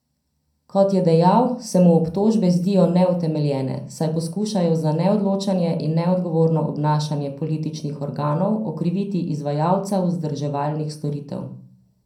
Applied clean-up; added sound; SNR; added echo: none; none; none; reverberation time 0.5 s.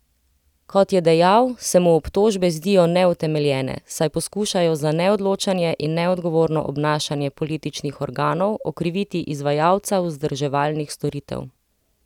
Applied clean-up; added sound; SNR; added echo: none; none; none; none.